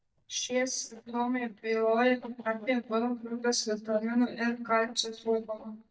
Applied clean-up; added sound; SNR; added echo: neural mask model DeepFilterNet 3.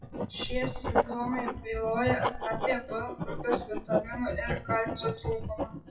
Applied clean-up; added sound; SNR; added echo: classical method WPE with log-MMSE.